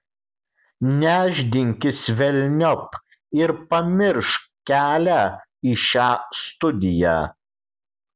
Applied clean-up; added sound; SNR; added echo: none; none; none; none.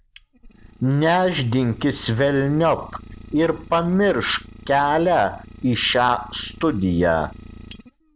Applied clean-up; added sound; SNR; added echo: none; Idling; 20 dB; none.